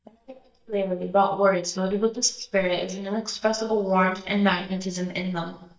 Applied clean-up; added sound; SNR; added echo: neural mask model DeepFilterNet 3.